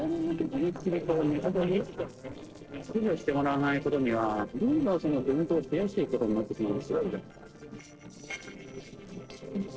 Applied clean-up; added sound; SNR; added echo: neural separator model SepFormer DNS4.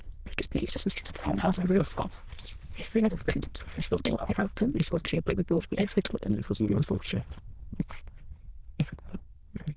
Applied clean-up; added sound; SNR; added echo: neural diffusion model UNIVERSE++.